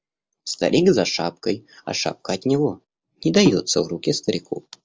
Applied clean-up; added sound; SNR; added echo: none; none; none; none.